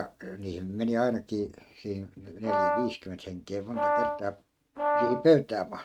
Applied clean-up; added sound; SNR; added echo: neural mask model RNNoise.